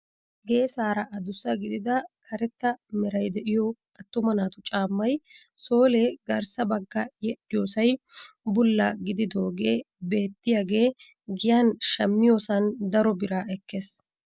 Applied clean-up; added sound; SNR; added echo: none; none; none; none.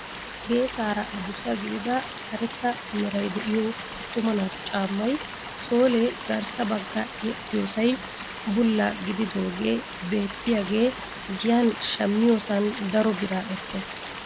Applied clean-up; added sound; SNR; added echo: none; Stream; 9 dB; none.